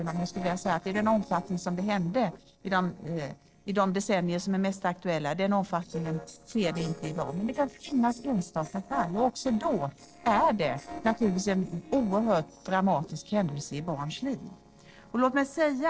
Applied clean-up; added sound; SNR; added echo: neural separator model SepFormer DNS4.